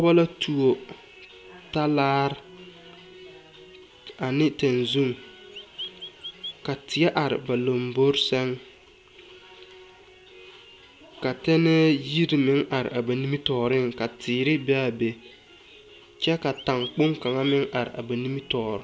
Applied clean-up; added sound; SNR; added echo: none; Chirp, tweet; 13 dB; none.